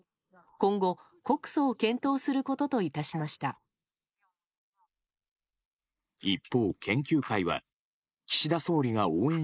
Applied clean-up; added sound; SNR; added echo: neural mask model Resemble Enhance denoiser.